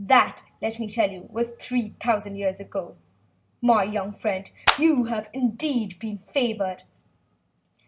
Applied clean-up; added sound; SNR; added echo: none; Clapping; -2 dB; none.